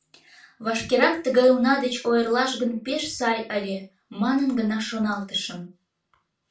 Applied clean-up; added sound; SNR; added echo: none; Cowbell; 11 dB; reverberation time 0.3 s.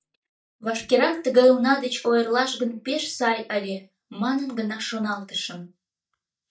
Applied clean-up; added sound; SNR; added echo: neural mask model DeepFilterNet 3.